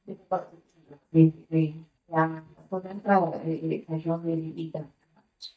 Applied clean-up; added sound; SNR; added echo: neural mask model DeepFilterNet 3.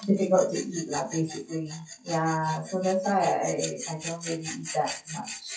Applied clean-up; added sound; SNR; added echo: classical method WPE with log-MMSE.